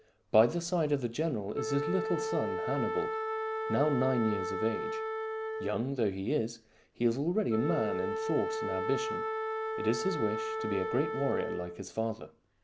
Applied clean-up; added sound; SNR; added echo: none; Wind instrument, woodwind instrument; 4 dB; none.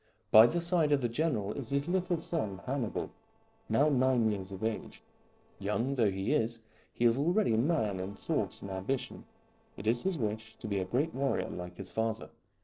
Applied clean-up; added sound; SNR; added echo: neural separator model SepFormer DNS4.